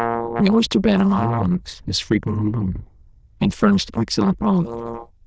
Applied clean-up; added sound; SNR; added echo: neural diffusion model UNIVERSE++.